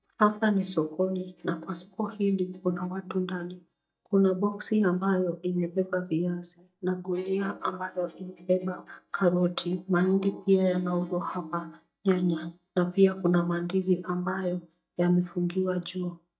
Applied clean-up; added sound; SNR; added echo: neural mask model DeepFilterNet 3.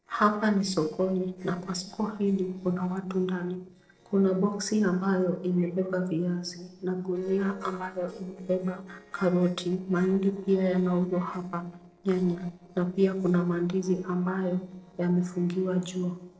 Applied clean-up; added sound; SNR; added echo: neural separator model SepFormer DNS4.